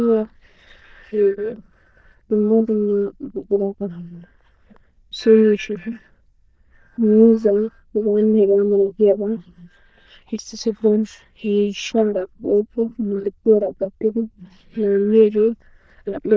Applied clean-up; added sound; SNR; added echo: neural diffusion model UNIVERSE++.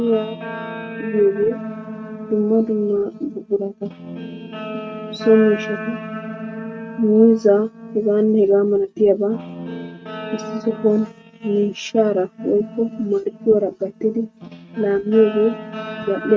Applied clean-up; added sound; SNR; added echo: neural mask model RNNoise.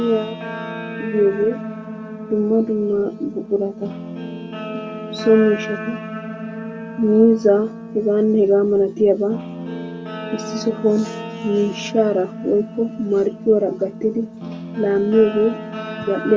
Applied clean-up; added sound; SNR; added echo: none; Guitar; 11 dB; none.